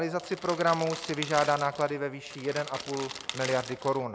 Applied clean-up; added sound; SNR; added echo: none; Crackle; 11 dB; none.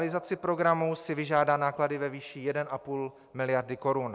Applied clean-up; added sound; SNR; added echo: none; none; none; none.